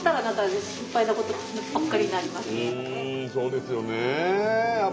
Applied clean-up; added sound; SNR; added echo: none; Piano; 16 dB; none.